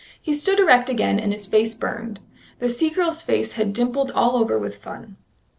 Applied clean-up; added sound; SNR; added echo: neural separator model SepFormer DNS4.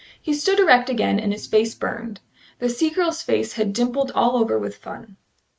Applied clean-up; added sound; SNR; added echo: neural mask model RNNoise.